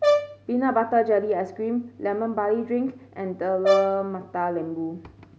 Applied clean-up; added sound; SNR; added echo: none; Brass instrument; 1 dB; none.